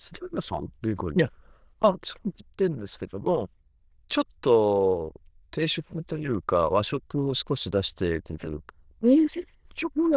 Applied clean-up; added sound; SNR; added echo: neural diffusion model UNIVERSE++.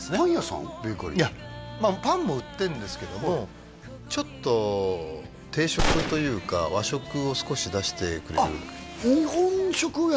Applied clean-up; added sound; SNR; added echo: none; Gunshot, gunfire; 1 dB; none.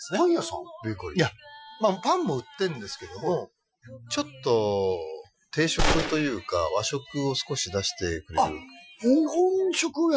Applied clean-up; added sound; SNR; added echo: classical method Wiener filter.